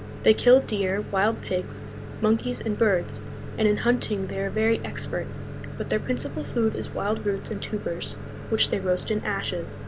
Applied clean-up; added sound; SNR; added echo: none; Microwave oven; 9 dB; none.